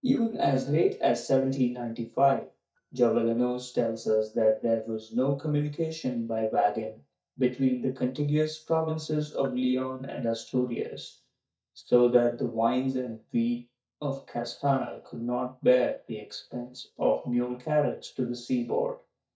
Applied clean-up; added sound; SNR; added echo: neural mask model DeepFilterNet 3.